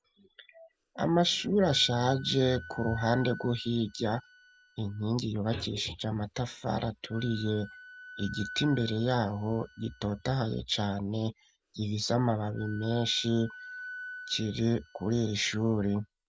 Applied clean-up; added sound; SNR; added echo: none; Wind instrument, woodwind instrument; 18 dB; none.